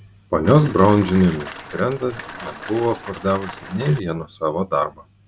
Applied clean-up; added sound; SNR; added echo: none; Rain; 15 dB; none.